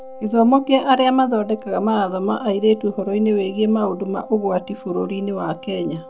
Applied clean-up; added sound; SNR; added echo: none; Wind instrument, woodwind instrument; 18 dB; none.